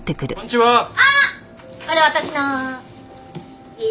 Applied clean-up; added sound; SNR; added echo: none; none; none; none.